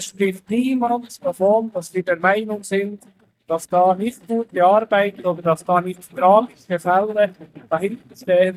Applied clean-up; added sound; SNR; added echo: neural mask model DeepFilterNet 3.